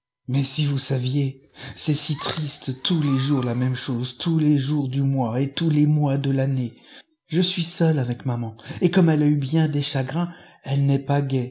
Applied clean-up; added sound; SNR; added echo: none; Fireworks; 20 dB; none.